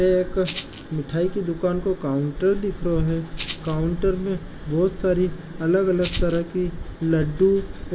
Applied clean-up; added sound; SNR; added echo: none; Rattle (instrument); 7 dB; reverberation time 0.3 s.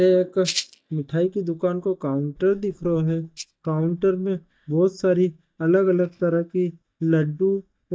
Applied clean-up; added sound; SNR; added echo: neural mask model DeepFilterNet 3.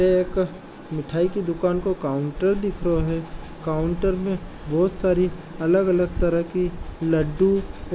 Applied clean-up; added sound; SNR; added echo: none; none; none; none.